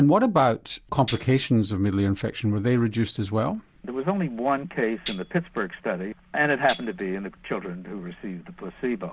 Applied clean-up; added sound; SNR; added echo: none; Tambourine; -2 dB; none.